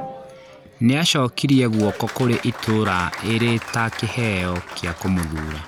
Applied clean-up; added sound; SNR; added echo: none; Applause; 13 dB; none.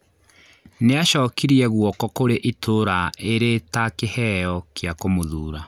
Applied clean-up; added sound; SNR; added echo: none; none; none; none.